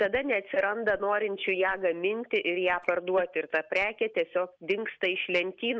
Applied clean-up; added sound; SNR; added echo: neural mask model Resemble Enhance denoiser.